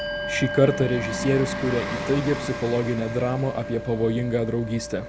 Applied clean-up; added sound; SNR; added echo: none; Bus + Bell; 7 dB; none.